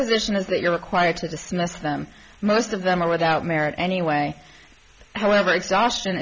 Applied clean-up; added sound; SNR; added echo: none; none; none; none.